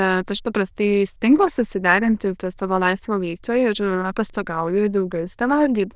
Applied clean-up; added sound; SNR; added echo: neural diffusion model UNIVERSE++.